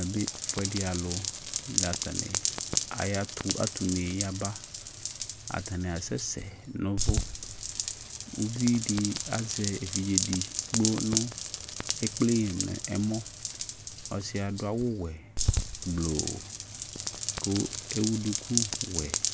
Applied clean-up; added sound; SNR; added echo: none; Rain; 1 dB; none.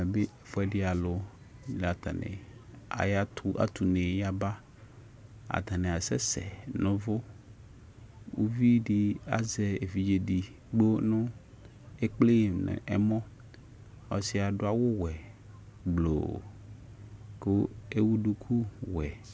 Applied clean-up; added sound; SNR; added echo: none; none; none; none.